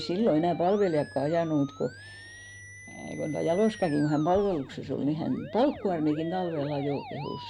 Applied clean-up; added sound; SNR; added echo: none; Musical instrument; 16 dB; none.